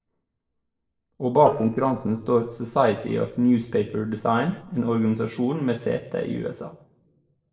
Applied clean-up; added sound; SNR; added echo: neural separator model SepFormer DNS4.